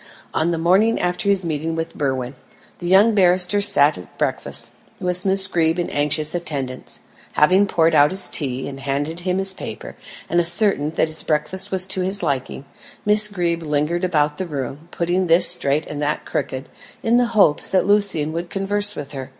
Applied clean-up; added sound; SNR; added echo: none; none; none; none.